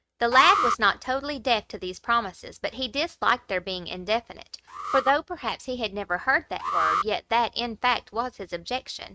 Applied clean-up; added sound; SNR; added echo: neural mask model RNNoise.